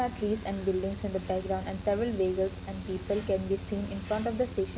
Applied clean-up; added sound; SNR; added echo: none; Mechanical fan; 10 dB; none.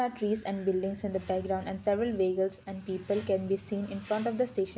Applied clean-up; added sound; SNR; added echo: none; none; none; none.